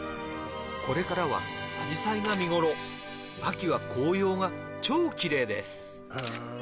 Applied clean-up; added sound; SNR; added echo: none; none; none; none.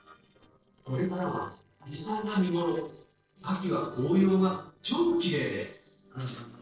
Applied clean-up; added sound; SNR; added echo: neural separator model SepFormer DNS4.